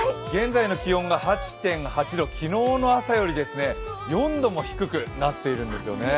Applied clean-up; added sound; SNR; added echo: none; Bowed string instrument; 15 dB; none.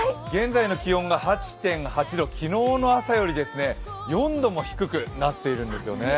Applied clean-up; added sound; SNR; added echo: none; none; none; none.